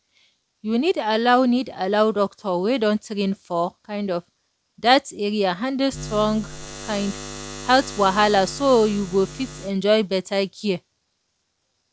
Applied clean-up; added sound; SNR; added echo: none; Buzz; 13 dB; none.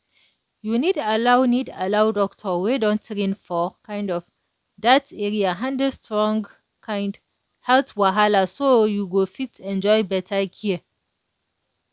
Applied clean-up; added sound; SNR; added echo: none; none; none; none.